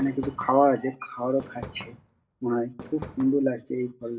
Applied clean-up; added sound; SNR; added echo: none; Fireworks; 17 dB; reverberation time 0.2 s.